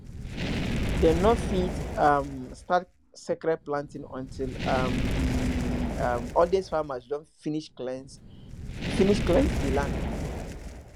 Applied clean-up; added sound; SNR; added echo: none; Fire; 3 dB; none.